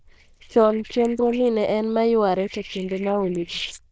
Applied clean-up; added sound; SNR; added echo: neural diffusion model UNIVERSE++.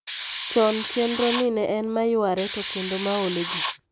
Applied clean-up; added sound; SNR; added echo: none; Hiss; -1 dB; none.